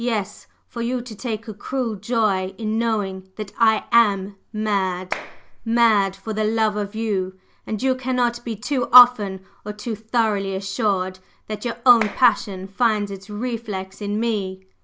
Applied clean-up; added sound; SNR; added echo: none; Clapping; 12 dB; none.